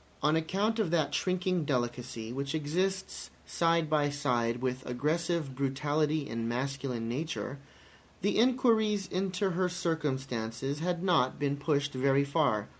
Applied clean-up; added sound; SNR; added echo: none; none; none; none.